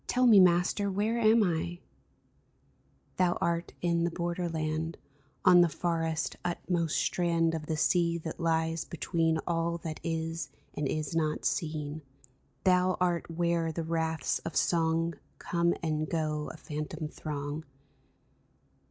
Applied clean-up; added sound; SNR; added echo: none; none; none; none.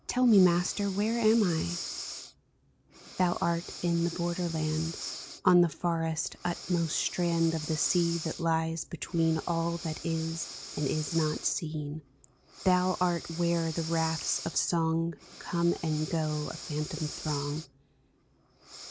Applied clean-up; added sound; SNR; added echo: none; Breathing; 13 dB; none.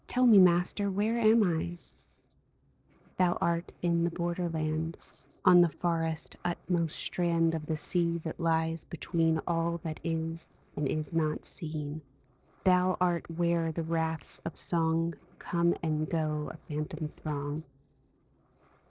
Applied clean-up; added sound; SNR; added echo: neural separator model SepFormer DNS4.